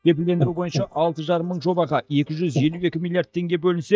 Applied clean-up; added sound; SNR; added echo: neural mask model DeepFilterNet 3.